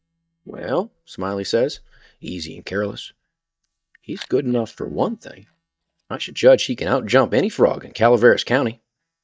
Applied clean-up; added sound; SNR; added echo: neural mask model DeepFilterNet 3.